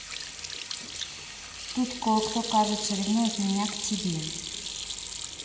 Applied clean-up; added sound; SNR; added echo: none; Sink (filling or washing) / Hands; 6 dB; reverberation time 2.2 s.